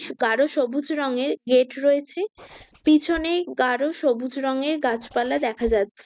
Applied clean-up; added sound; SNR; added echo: neural mask model DeepFilterNet 3.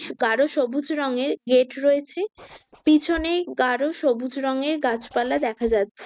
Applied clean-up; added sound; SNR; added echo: neural mask model RNNoise.